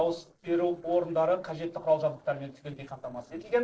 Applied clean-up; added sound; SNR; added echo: neural separator model SepFormer DNS4.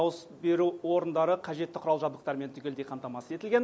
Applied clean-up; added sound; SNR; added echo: none; none; none; none.